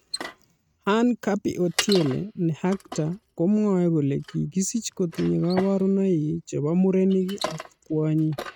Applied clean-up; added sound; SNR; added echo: neural mask model RNNoise.